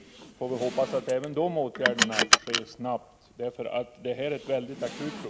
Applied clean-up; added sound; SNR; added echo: none; Car; 0 dB; none.